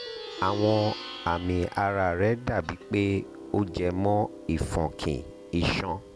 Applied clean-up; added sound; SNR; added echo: none; Plucked string instrument; 14 dB; none.